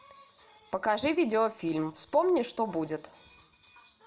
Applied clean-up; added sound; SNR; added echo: none; none; none; reverberation time 0.3 s.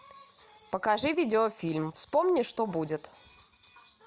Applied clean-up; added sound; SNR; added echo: none; none; none; none.